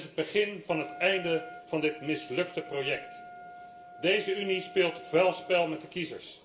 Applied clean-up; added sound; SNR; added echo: none; Wind instrument, woodwind instrument; 17 dB; reverberation time 0.7 s.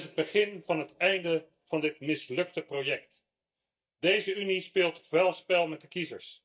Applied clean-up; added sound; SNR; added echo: neural mask model DeepFilterNet 3.